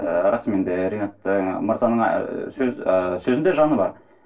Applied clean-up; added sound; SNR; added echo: neural separator model SepFormer DNS4.